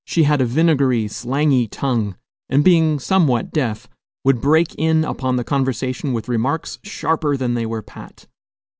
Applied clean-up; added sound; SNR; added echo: none; none; none; none.